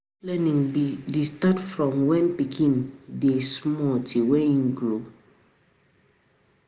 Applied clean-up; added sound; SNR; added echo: none; none; none; none.